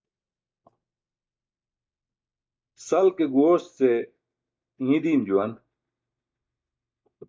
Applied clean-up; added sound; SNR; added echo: neural mask model DeepFilterNet 3.